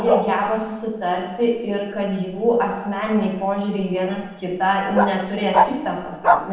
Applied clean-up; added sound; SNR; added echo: neural separator model SepFormer DNS4.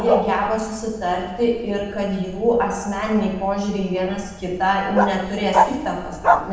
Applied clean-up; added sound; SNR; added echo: none; Bark; 3 dB; reverberation time 1.0 s.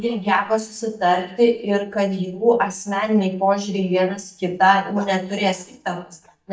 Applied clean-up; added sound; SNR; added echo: neural mask model DeepFilterNet 3.